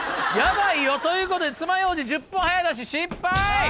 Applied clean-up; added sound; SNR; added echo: none; Walk, footsteps; 20 dB; none.